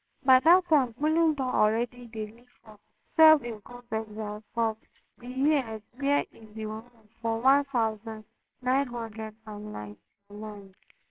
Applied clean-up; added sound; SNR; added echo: neural separator model SepFormer WHAMR!.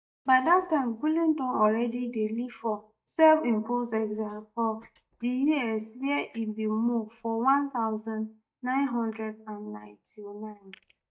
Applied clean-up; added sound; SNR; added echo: neural mask model DeepFilterNet 3.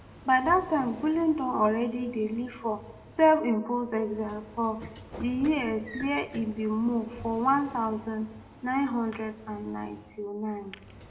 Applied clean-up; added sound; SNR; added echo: none; Sliding door / Train; 18 dB; reverberation time 1.2 s.